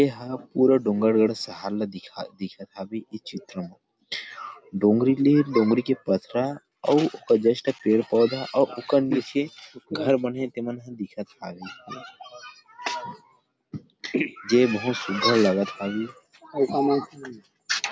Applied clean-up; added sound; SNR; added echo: none; none; none; none.